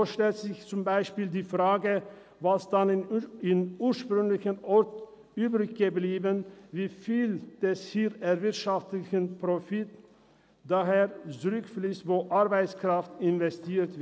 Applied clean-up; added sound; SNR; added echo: none; none; none; none.